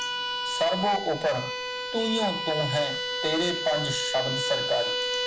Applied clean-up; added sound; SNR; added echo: none; Bowed string instrument; 2 dB; none.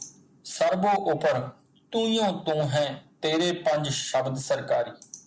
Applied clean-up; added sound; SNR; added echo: none; none; none; none.